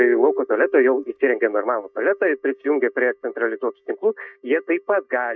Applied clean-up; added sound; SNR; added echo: neural mask model DeepFilterNet 3.